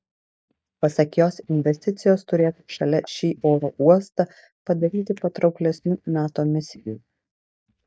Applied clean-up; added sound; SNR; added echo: neural mask model DeepFilterNet 3.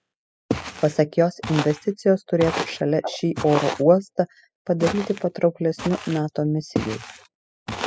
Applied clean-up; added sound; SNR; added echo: classical method spectral subtraction.